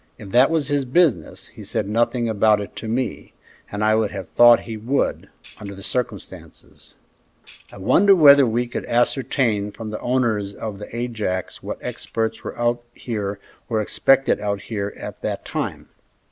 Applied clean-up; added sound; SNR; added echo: none; Tambourine; 15 dB; none.